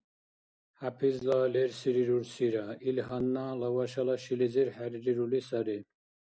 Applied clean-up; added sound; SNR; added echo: none; none; none; none.